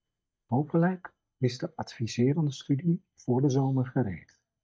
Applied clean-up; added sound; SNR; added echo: neural mask model DeepFilterNet 3.